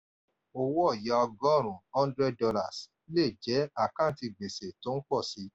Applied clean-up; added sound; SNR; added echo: none; none; none; none.